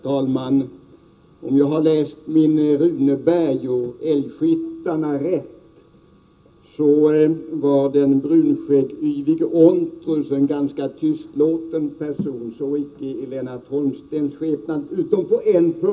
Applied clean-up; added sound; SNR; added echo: none; none; none; reverberation time 0.2 s.